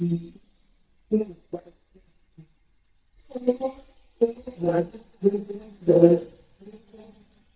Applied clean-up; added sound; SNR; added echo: neural mask model DeepFilterNet 3.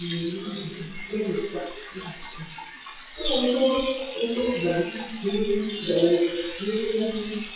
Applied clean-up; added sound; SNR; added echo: classical method WPE with log-MMSE.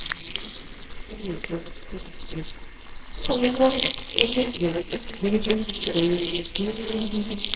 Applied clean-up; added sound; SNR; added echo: neural separator model SepFormer WHAMR!.